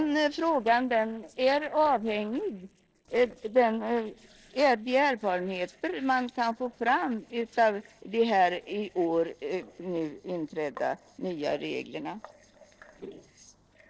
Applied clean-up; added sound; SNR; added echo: neural separator model SepFormer DNS4.